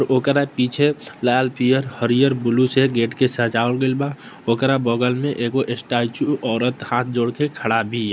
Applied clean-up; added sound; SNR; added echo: none; none; none; none.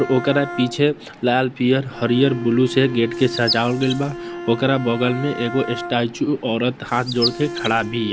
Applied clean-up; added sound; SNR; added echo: none; Bowed string instrument + Chirp, tweet; 10 dB; none.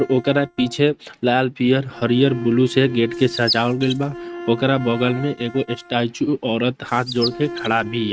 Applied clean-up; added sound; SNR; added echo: neural mask model RNNoise.